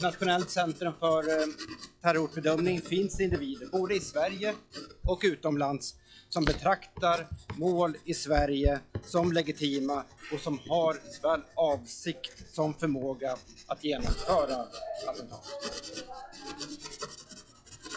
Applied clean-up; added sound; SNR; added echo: classical method log-MMSE.